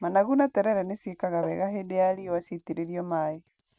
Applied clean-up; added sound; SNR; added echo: none; Tick-tock; 19 dB; none.